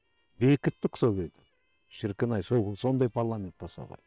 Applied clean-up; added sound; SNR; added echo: neural separator model SepFormer WHAM!.